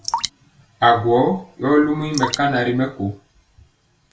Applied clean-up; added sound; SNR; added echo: none; Drip; 12 dB; reverberation time 0.2 s.